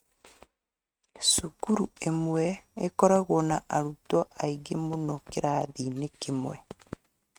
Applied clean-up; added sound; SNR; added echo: neural mask model RNNoise.